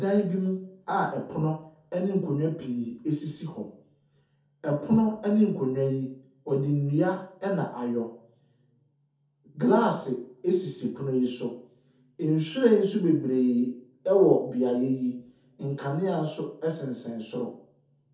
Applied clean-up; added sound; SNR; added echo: none; none; none; reverberation time 0.5 s.